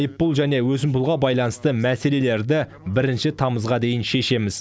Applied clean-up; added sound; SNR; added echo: none; none; none; none.